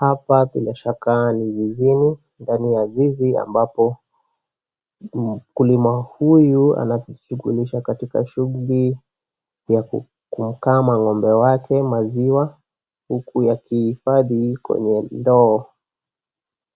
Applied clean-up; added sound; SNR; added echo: none; none; none; none.